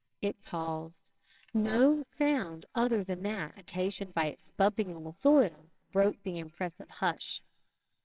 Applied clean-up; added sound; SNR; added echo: neural separator model SepFormer WHAMR!.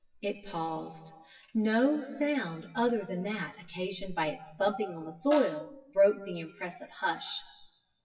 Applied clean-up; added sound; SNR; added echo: classical method WPE with log-MMSE.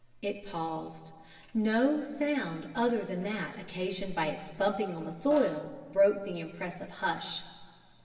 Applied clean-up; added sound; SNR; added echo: neural separator model SepFormer DNS4.